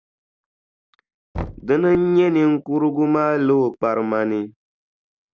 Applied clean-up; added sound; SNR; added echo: none; Knock; 19 dB; none.